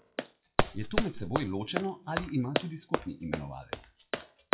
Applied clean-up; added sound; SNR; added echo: classical method WPE with log-MMSE.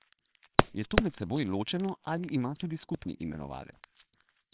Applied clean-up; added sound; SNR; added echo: neural separator model SepFormer WHAMR!.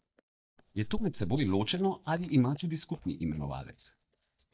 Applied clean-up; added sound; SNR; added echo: neural mask model DeepFilterNet 3.